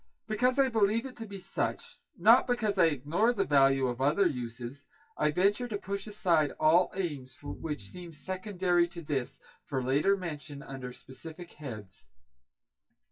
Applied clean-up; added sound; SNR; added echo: classical method WPE with log-MMSE.